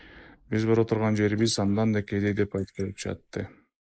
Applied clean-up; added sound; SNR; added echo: neural mask model Resemble Enhance denoiser.